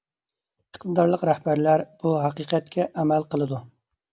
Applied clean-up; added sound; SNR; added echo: none; none; none; none.